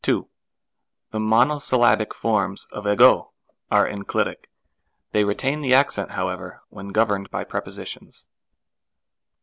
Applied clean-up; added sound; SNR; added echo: none; none; none; none.